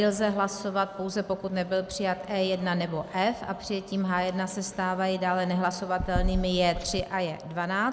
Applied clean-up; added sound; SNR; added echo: none; none; none; none.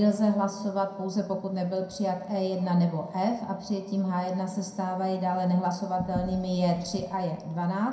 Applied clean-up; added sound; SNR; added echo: none; none; none; reverberation time 0.4 s.